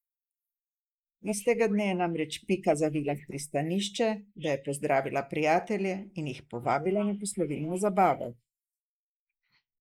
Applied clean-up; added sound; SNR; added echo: neural mask model Resemble Enhance denoiser.